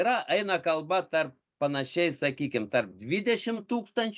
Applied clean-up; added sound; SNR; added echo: none; none; none; none.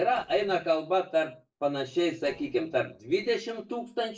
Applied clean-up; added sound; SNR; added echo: neural separator model SepFormer DNS4.